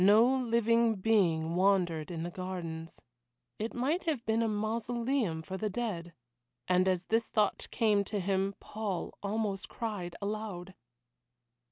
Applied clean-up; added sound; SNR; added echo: none; none; none; none.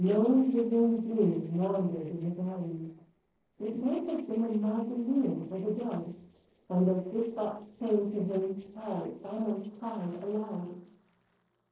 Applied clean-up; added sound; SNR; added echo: neural separator model SepFormer DNS4.